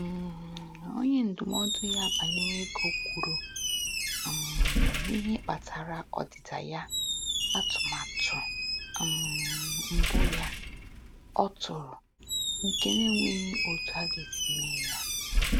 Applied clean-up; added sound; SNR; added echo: none; Squeak; -4 dB; none.